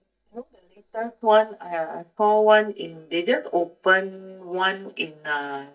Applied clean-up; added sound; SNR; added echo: neural mask model DeepFilterNet 3.